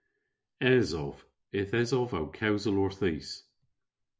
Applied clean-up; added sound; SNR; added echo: none; none; none; none.